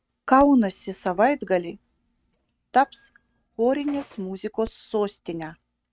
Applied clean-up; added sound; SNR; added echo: neural mask model RNNoise.